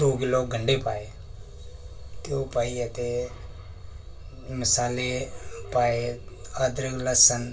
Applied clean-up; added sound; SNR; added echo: none; none; none; reverberation time 0.2 s.